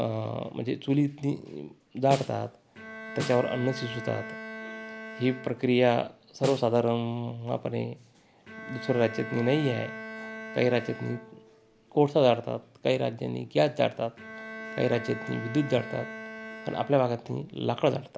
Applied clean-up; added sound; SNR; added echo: none; Bowed string instrument + Snare drum; 13 dB; none.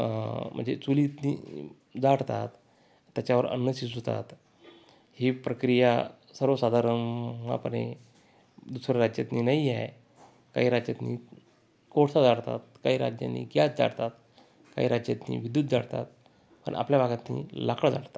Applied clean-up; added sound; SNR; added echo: none; none; none; none.